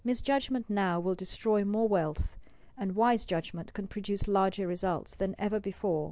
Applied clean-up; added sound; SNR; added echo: none; none; none; none.